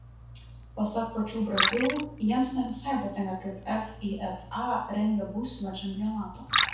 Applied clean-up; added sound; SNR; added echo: none; Liquid; 3 dB; reverberation time 0.6 s.